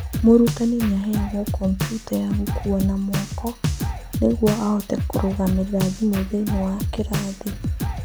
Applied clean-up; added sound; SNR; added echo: none; Drum kit; 4 dB; none.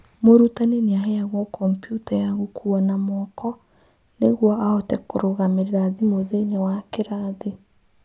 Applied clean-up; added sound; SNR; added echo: none; none; none; none.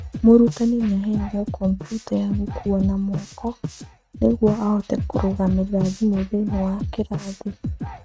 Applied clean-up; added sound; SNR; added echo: neural mask model RNNoise.